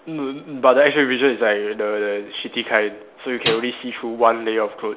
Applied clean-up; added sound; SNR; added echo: none; Snare drum; 9 dB; none.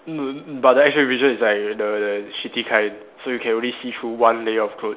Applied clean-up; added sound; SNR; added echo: none; none; none; none.